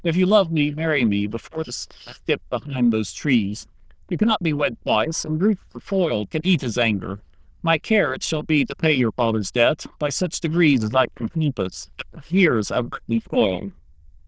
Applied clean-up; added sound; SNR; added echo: neural diffusion model UNIVERSE++.